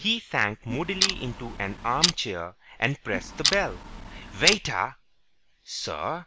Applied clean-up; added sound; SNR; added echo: none; Clock; 1 dB; none.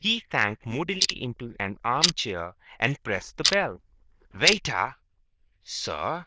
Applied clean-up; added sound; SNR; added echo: neural diffusion model UNIVERSE++.